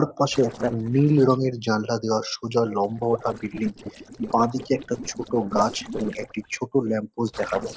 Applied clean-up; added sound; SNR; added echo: neural separator model SepFormer DNS4.